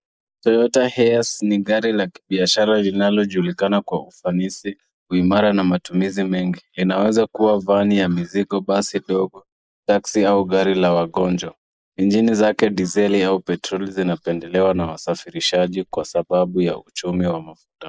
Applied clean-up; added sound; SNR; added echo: neural mask model Resemble Enhance denoiser.